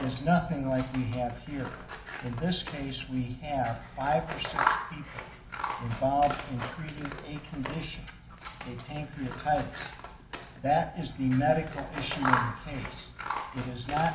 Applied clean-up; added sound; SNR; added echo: none; Scissors; 6 dB; reverberation time 0.4 s.